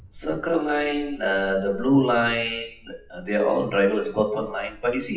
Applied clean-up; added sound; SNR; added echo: classical method WPE with log-MMSE.